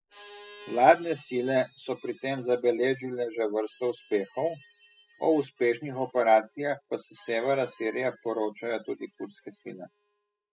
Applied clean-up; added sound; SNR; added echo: classical method spectral subtraction.